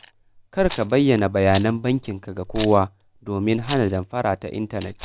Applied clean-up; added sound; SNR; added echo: none; Rattle; 15 dB; none.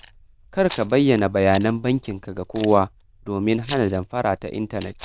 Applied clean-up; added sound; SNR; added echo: neural diffusion model UNIVERSE++.